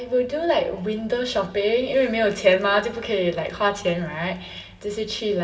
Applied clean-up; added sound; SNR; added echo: none; none; none; reverberation time 2.5 s.